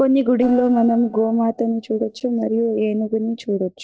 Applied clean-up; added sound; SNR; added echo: neural separator model SepFormer DNS4.